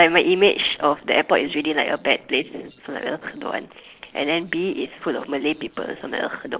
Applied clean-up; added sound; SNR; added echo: neural separator model SepFormer DNS4.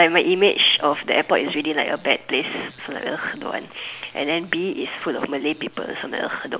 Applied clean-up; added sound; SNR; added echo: none; none; none; none.